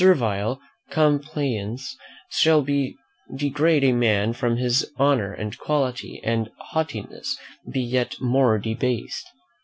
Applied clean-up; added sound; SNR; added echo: none; none; none; none.